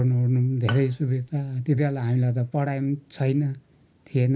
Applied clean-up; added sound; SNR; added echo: none; Bowed string instrument; 19 dB; none.